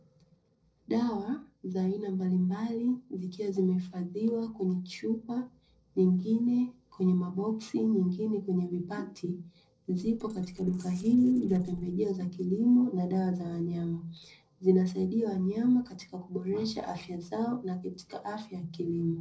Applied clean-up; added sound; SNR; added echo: neural separator model SepFormer DNS4.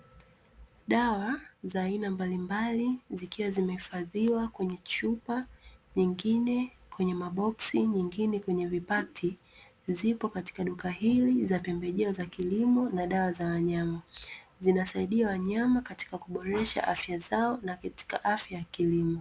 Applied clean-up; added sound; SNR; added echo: none; none; none; none.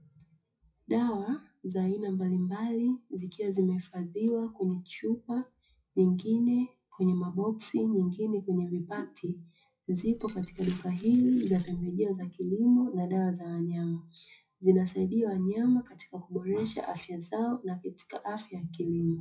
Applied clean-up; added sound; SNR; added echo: classical method WPE with log-MMSE.